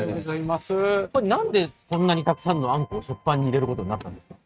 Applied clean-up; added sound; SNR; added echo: neural mask model RNNoise.